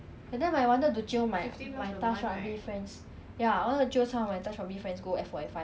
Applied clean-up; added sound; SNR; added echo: none; none; none; none.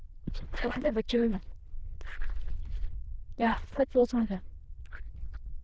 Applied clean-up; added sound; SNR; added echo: neural diffusion model UNIVERSE++.